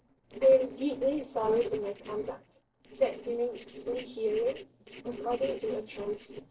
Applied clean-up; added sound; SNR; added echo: neural separator model SepFormer DNS4.